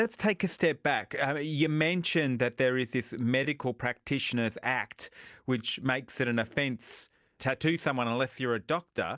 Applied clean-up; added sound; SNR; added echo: none; none; none; none.